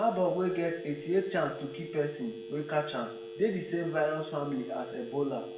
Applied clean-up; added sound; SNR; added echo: none; Telephone; 11 dB; reverberation time 0.7 s.